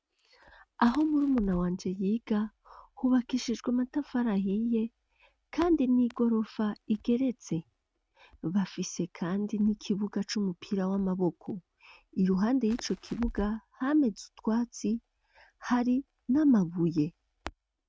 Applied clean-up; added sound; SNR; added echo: neural mask model RNNoise.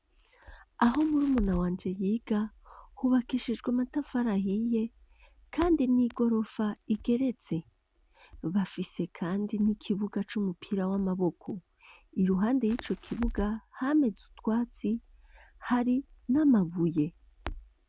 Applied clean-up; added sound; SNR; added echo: none; Crackle; 17 dB; none.